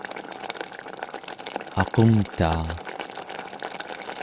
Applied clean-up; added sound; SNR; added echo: none; Boiling; 7 dB; none.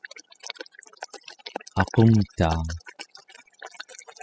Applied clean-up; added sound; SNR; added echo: classical method spectral subtraction.